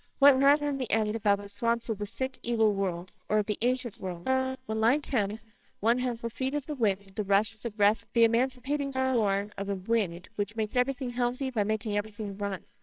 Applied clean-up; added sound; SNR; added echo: neural separator model SepFormer WHAMR!.